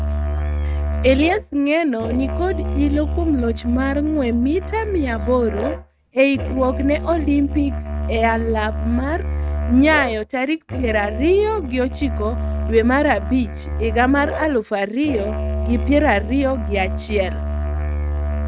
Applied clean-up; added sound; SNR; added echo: neural mask model RNNoise.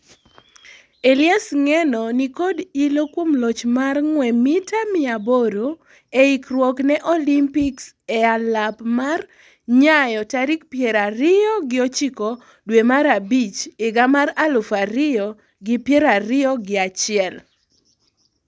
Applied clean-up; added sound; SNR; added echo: none; none; none; none.